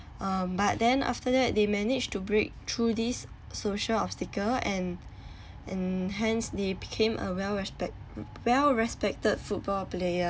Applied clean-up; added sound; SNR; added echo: none; none; none; none.